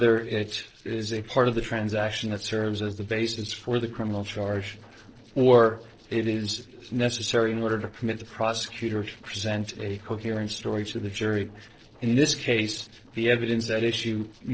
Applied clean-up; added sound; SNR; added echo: neural separator model SepFormer DNS4.